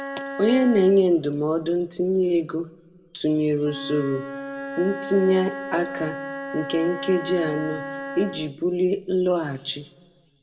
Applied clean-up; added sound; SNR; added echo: none; Wind instrument, woodwind instrument; 12 dB; reverberation time 0.7 s.